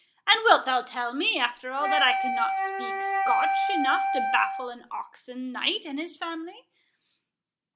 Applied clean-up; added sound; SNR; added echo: none; Wind instrument, woodwind instrument; -1 dB; none.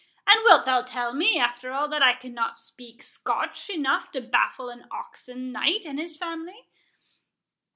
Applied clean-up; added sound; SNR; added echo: none; none; none; none.